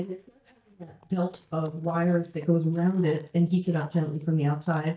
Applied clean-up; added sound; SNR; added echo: neural mask model DeepFilterNet 3.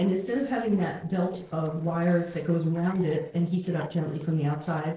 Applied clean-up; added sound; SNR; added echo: neural separator model SepFormer DNS4.